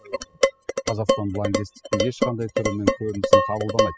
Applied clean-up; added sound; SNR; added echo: classical method spectral subtraction.